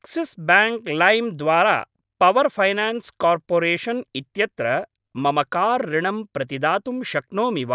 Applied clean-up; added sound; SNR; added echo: none; none; none; none.